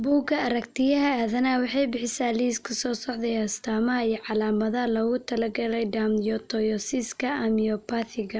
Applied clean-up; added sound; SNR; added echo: none; none; none; none.